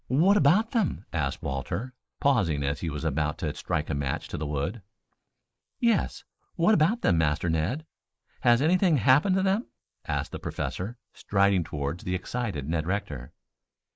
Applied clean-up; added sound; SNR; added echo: neural mask model Resemble Enhance denoiser.